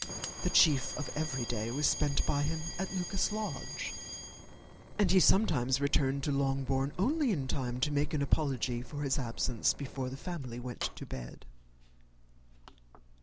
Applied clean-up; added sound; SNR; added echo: none; Fire + Alarm; 14 dB; none.